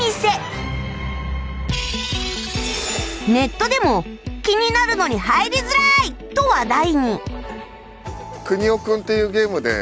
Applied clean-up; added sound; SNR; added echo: none; none; none; none.